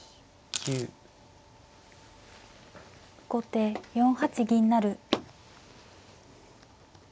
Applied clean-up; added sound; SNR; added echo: none; none; none; none.